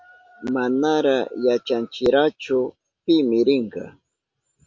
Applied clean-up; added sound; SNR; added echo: none; none; none; none.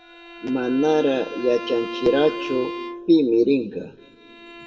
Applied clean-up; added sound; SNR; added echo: none; Bowed string instrument; 12 dB; reverberation time 1.5 s.